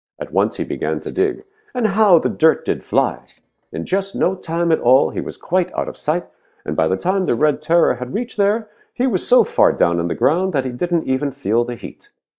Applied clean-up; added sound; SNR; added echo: neural mask model DeepFilterNet 3.